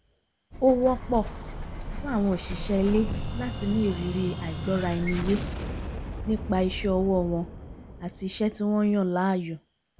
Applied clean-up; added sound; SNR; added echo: none; Explosion; 7 dB; none.